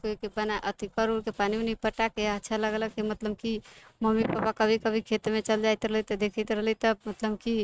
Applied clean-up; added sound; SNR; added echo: neural mask model RNNoise.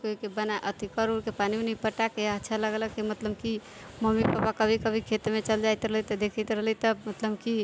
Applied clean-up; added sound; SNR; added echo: none; none; none; none.